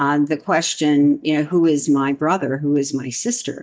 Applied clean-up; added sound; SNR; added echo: neural mask model DeepFilterNet 3.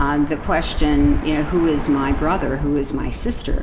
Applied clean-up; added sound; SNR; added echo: none; Bird; 3 dB; reverberation time 0.8 s.